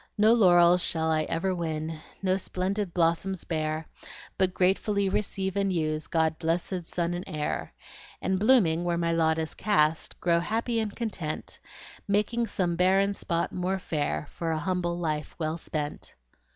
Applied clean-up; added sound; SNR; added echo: none; none; none; none.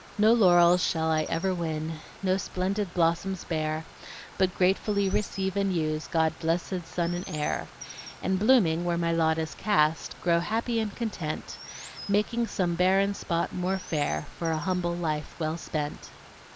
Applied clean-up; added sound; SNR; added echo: none; Stream + Chirp, tweet; 19 dB; none.